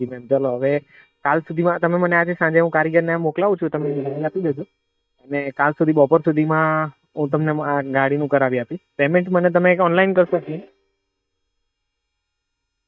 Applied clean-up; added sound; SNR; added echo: neural mask model DeepFilterNet 3.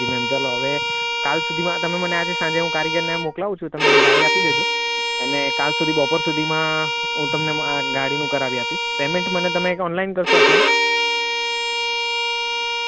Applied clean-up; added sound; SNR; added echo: none; Bowed string instrument; -4 dB; none.